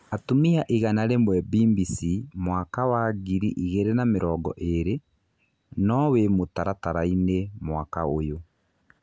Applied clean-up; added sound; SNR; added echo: none; none; none; none.